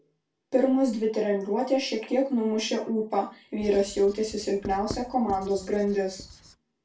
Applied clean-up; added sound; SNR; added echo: none; Writing; 16 dB; reverberation time 0.3 s.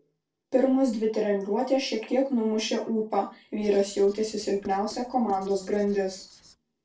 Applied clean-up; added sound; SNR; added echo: neural separator model SepFormer DNS4.